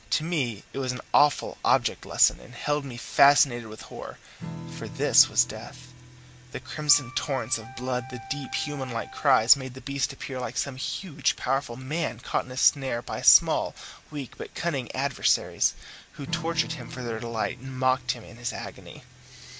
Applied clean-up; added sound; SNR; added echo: none; Strum + Wind instrument, woodwind instrument; 18 dB; none.